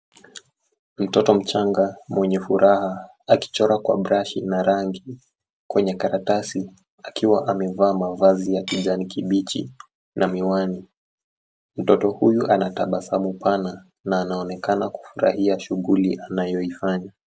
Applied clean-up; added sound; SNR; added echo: none; Cutlery, silverware / Dishes, pots, and pans; 13 dB; none.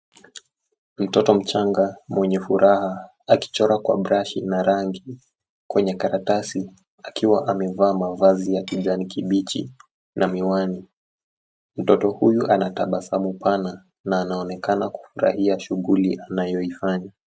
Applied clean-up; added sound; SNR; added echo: neural mask model RNNoise.